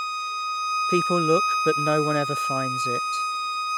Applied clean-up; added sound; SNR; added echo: none; Bowed string instrument; -2 dB; none.